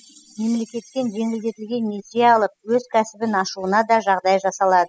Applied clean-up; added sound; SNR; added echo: classical method spectral subtraction.